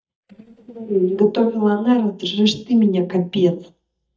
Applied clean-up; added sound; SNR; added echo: neural mask model DeepFilterNet 3.